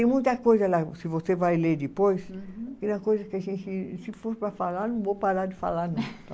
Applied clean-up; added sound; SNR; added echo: none; none; none; none.